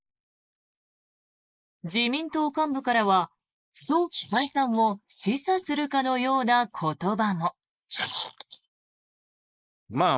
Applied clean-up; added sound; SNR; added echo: neural mask model Resemble Enhance denoiser.